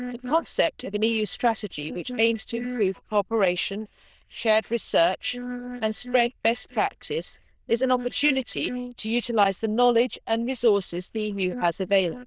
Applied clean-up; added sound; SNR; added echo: neural diffusion model UNIVERSE++.